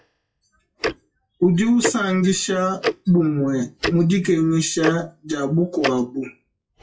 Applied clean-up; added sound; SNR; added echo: classical method WPE with log-MMSE.